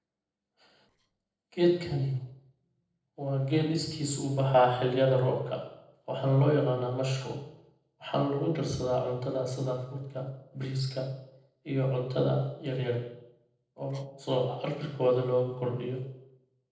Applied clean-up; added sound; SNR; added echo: neural separator model SepFormer DNS4.